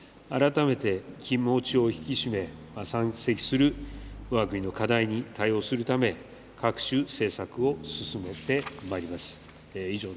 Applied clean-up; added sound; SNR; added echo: none; Stream + Bass guitar; 18 dB; none.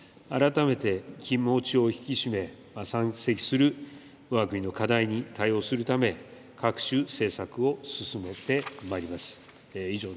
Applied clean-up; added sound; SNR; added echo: none; none; none; none.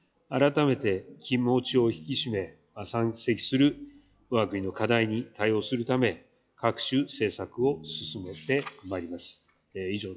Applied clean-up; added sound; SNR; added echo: classical method log-MMSE.